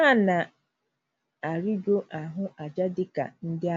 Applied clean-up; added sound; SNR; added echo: none; none; none; none.